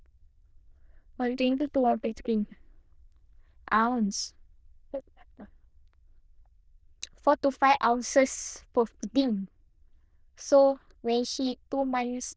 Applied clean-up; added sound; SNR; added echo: neural diffusion model UNIVERSE++.